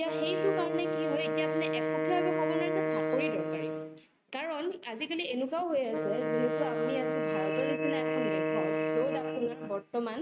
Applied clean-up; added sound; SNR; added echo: neural mask model RNNoise.